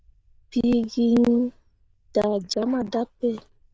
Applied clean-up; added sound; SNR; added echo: neural diffusion model UNIVERSE++.